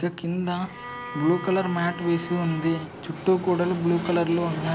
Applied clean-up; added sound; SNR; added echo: none; Bowed string instrument; 15 dB; none.